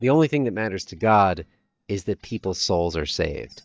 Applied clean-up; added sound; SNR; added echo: neural mask model DeepFilterNet 3.